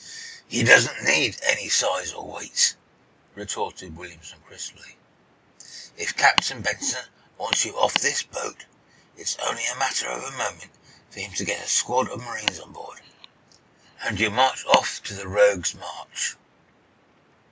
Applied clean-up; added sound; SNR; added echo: none; none; none; none.